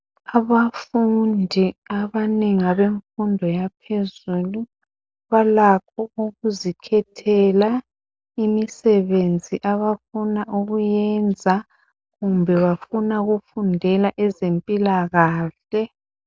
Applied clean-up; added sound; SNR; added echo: none; none; none; none.